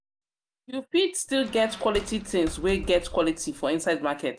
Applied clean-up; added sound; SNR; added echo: none; Squeak; 13 dB; none.